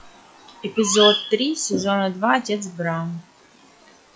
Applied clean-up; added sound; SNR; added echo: classical method log-MMSE.